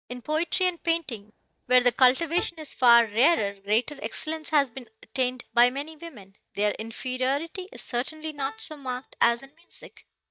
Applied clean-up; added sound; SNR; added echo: neural mask model DeepFilterNet 3.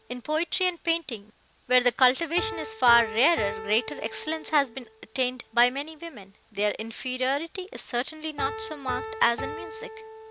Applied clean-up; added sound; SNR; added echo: none; Piano; 12 dB; none.